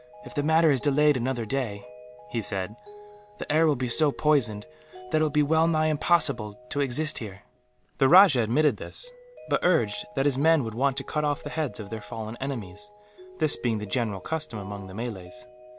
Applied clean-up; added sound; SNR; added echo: none; Mallet percussion; 19 dB; none.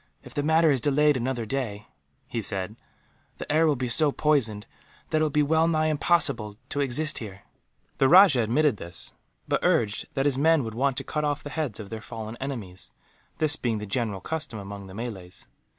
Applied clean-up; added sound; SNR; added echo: none; none; none; none.